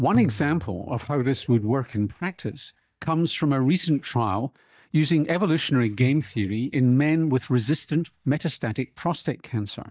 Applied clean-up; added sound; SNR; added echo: neural mask model DeepFilterNet 3.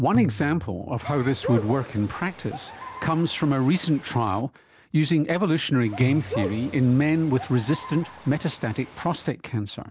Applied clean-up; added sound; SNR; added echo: none; Bird + Tabla; 12 dB; none.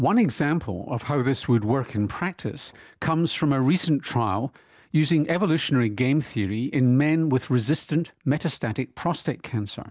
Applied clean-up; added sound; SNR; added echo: none; none; none; none.